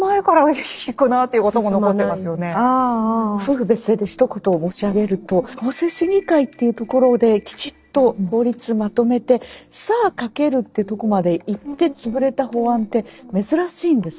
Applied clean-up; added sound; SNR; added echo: neural separator model SepFormer DNS4.